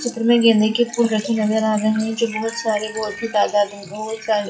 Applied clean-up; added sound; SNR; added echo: classical method WPE with log-MMSE.